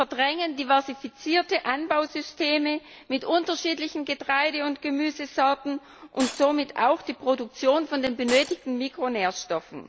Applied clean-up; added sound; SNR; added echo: none; Shatter; 14 dB; none.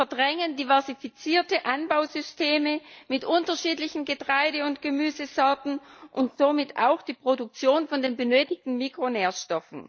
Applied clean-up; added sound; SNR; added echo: neural mask model DeepFilterNet 3.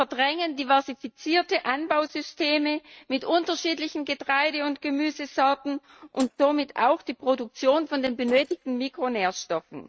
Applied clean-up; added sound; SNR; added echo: neural mask model RNNoise.